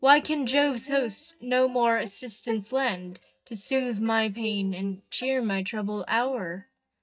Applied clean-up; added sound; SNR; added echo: neural mask model DeepFilterNet 3.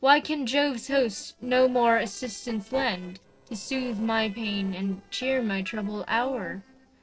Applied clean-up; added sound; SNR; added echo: neural separator model SepFormer DNS4.